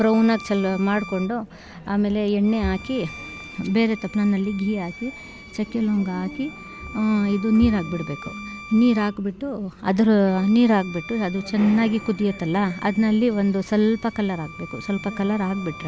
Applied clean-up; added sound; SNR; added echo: none; Bowed string instrument; 18 dB; none.